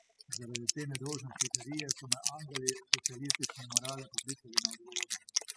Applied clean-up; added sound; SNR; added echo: classical method spectral subtraction.